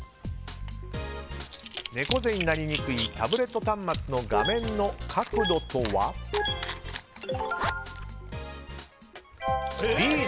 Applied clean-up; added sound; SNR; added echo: none; Coin (dropping) / Zipper (clothing); 12 dB; none.